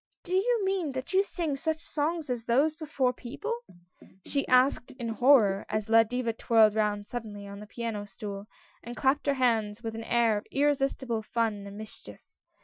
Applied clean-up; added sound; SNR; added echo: classical method Wiener filter.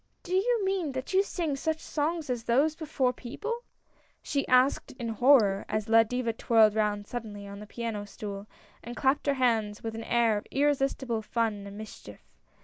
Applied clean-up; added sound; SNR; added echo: neural mask model Resemble Enhance denoiser.